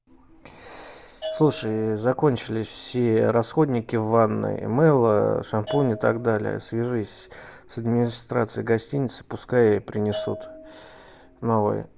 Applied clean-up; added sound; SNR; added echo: none; Bell / Percussion; 18 dB; none.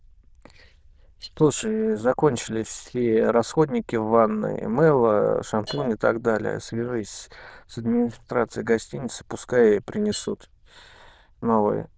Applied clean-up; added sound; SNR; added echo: neural diffusion model UNIVERSE++.